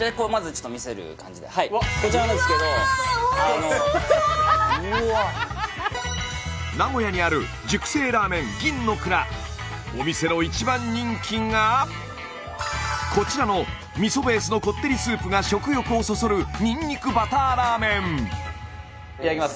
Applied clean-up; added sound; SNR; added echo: none; none; none; none.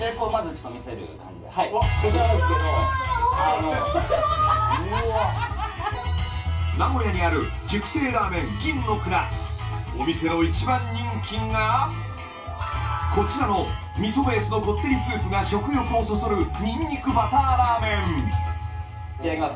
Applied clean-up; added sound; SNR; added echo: none; none; none; reverberation time 0.3 s.